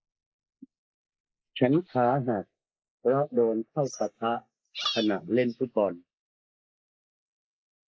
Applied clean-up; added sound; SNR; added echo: neural mask model Resemble Enhance denoiser.